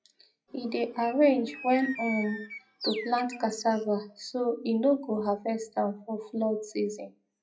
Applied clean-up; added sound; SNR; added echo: classical method WPE with log-MMSE.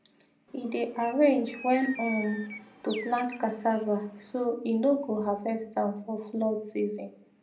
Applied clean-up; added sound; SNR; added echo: none; Bird; 13 dB; reverberation time 0.4 s.